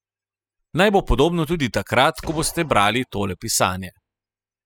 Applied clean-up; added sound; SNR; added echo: classical method spectral subtraction.